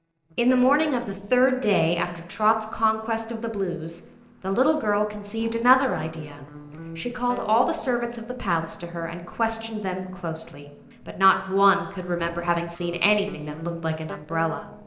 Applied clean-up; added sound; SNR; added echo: neural separator model SepFormer DNS4.